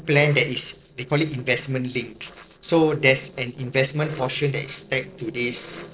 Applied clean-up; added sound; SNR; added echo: neural separator model SepFormer DNS4.